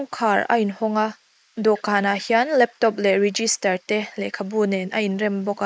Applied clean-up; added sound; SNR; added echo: neural mask model Resemble Enhance denoiser.